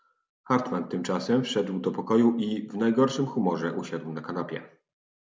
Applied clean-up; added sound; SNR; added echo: none; none; none; none.